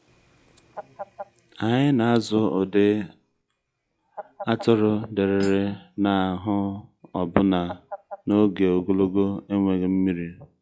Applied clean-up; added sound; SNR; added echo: classical method log-MMSE.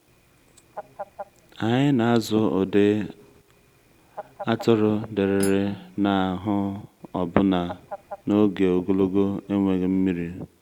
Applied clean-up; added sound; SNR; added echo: none; Cutlery, silverware + Fowl; 20 dB; none.